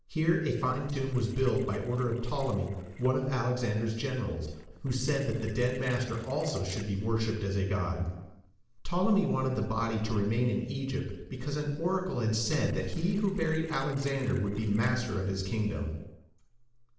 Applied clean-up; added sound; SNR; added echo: neural separator model SepFormer DNS4.